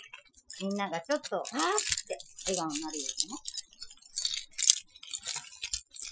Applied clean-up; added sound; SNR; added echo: classical method Wiener filter.